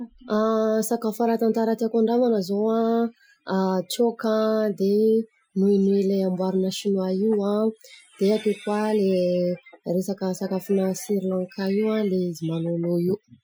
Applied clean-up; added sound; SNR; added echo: classical method Wiener filter.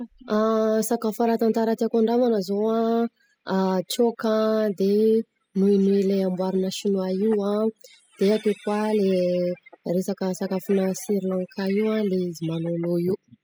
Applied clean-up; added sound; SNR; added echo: classical method spectral subtraction.